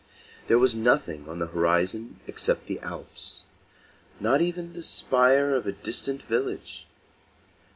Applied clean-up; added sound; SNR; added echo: none; none; none; reverberation time 0.3 s.